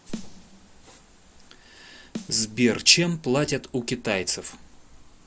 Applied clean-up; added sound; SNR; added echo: none; Snare drum; 18 dB; none.